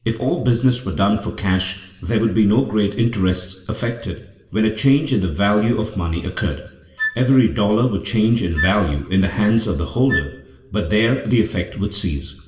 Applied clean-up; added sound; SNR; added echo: none; Wind instrument, woodwind instrument; 9 dB; reverberation time 0.8 s.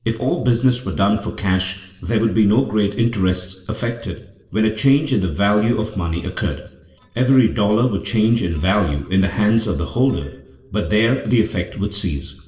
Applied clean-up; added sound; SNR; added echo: neural separator model SepFormer DNS4.